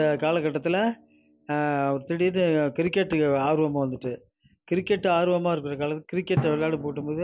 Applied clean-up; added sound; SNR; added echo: none; Drum; 15 dB; none.